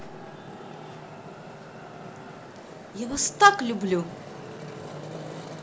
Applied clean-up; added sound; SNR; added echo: none; Traffic noise, roadway noise; 12 dB; none.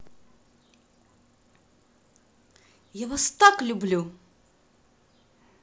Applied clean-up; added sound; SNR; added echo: none; none; none; none.